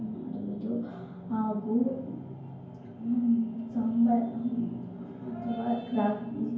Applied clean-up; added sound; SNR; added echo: none; none; none; reverberation time 0.9 s.